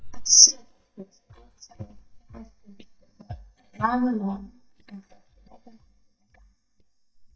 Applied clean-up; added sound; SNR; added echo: neural mask model DeepFilterNet 3.